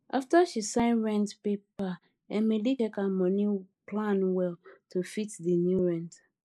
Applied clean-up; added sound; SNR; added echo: neural mask model Resemble Enhance denoiser.